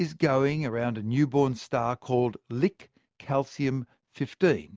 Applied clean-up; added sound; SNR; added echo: none; none; none; none.